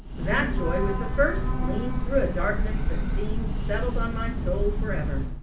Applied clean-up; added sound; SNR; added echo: none; Train / Breathing; -5 dB; reverberation time 0.3 s.